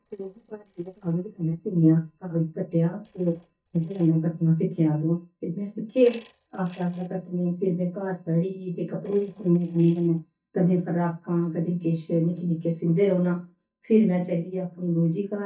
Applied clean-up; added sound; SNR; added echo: neural mask model DeepFilterNet 3.